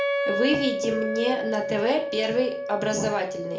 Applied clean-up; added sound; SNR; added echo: none; Wind instrument, woodwind instrument; 3 dB; reverberation time 0.4 s.